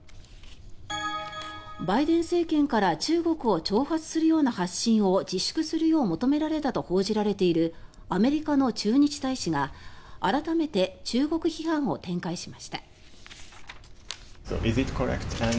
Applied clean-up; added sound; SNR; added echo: none; Walk, footsteps; 19 dB; none.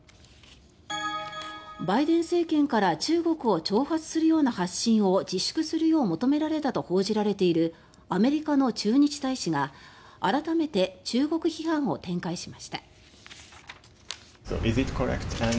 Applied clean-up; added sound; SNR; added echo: none; none; none; none.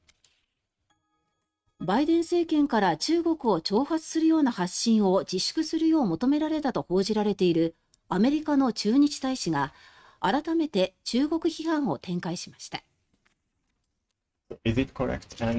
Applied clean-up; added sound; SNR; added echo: neural mask model RNNoise.